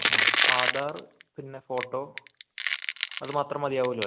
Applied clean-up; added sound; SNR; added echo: none; Crushing; -4 dB; none.